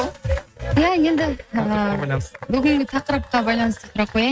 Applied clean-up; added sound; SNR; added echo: neural mask model RNNoise.